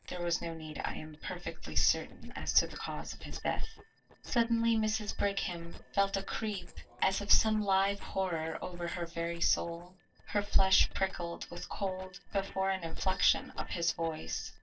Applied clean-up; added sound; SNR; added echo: neural separator model SepFormer DNS4.